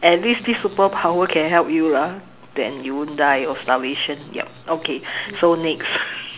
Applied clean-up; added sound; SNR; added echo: none; none; none; none.